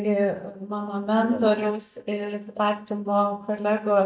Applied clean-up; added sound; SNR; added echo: neural mask model DeepFilterNet 3.